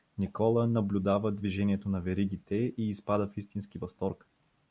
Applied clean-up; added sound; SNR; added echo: none; none; none; none.